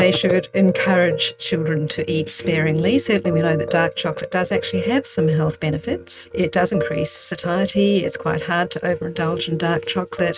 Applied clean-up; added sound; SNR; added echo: neural mask model RNNoise.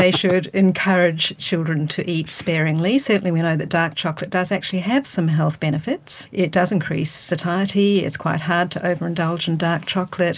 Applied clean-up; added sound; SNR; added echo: none; none; none; none.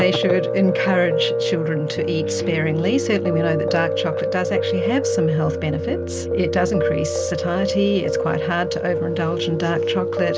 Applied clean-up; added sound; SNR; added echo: none; Piano; 0 dB; none.